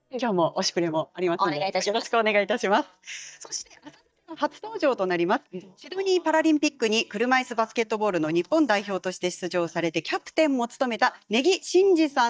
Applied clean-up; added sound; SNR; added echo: neural mask model DeepFilterNet 3.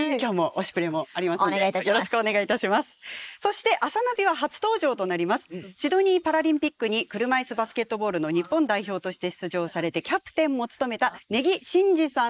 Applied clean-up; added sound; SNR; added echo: neural mask model Resemble Enhance denoiser.